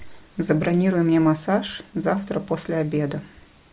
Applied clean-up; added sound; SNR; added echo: none; none; none; none.